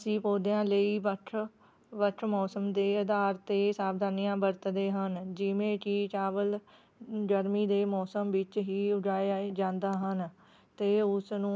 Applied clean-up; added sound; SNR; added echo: none; none; none; none.